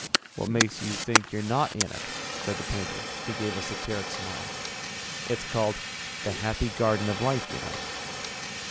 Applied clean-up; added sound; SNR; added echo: none; Fire; 1 dB; none.